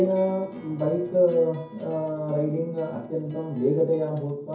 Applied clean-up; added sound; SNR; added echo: none; Acoustic guitar; 18 dB; reverberation time 0.6 s.